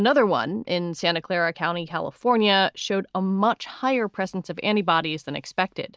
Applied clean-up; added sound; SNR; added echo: none; none; none; none.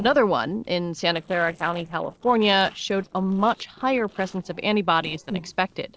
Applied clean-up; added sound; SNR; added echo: neural separator model SepFormer DNS4.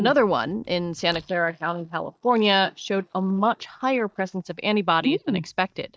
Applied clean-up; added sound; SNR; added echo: neural mask model DeepFilterNet 3.